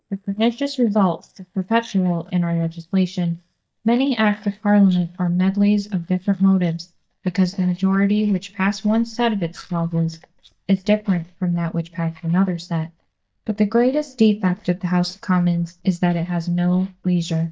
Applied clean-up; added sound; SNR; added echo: neural mask model DeepFilterNet 3.